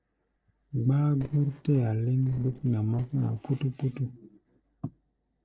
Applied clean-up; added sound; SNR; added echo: neural separator model SepFormer DNS4.